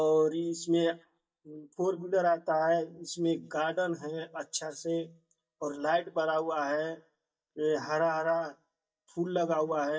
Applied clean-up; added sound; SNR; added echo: neural mask model DeepFilterNet 3.